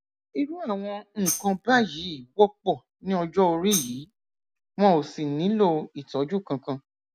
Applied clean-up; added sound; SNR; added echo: none; Tambourine; 10 dB; none.